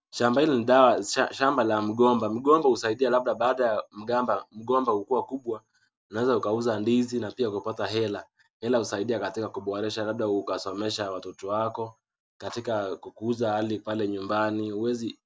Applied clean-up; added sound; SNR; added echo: none; none; none; none.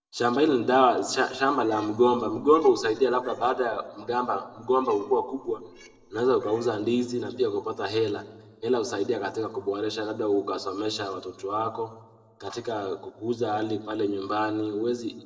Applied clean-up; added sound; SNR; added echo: neural separator model SepFormer DNS4.